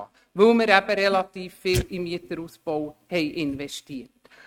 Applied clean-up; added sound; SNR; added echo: neural mask model RNNoise.